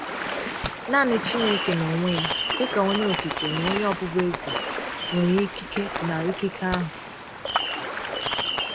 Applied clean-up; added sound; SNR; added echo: none; Fireworks + Ocean; 2 dB; none.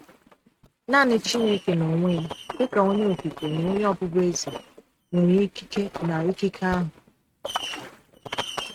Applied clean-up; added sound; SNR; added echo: neural mask model RNNoise.